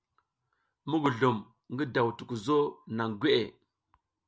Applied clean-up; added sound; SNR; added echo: none; none; none; none.